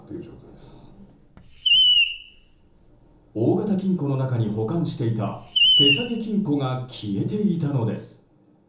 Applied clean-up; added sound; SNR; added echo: none; Screech; -1 dB; reverberation time 1.2 s.